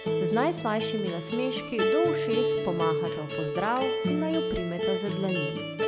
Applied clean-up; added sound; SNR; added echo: none; Acoustic guitar; -2 dB; none.